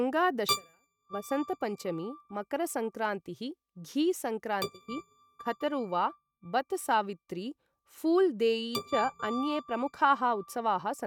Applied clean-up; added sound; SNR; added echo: neural mask model RNNoise.